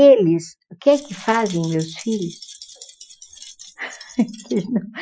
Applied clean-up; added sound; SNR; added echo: classical method Wiener filter.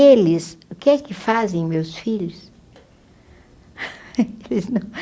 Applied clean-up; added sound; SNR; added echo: none; none; none; none.